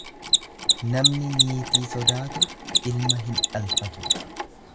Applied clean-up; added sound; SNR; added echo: none; Mechanisms; -4 dB; none.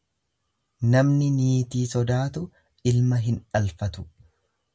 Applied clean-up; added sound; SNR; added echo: none; none; none; none.